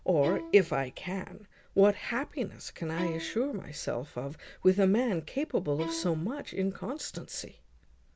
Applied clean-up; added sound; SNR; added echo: none; Bowed string instrument; 12 dB; none.